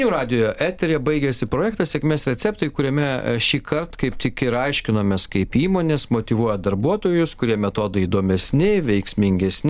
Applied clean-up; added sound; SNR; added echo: none; Purr; 18 dB; none.